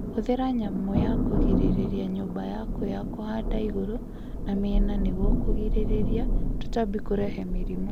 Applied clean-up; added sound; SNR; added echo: none; Thunder; -4 dB; none.